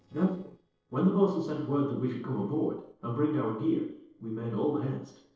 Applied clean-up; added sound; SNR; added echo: neural separator model SepFormer DNS4.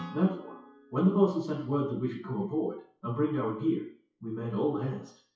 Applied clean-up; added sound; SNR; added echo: classical method WPE with log-MMSE.